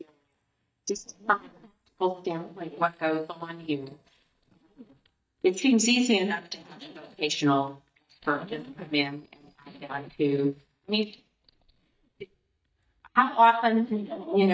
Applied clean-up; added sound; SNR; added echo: neural mask model DeepFilterNet 3.